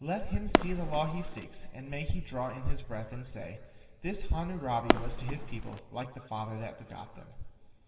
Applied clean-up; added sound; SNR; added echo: none; Fireworks; -4 dB; reverberation time 2.0 s.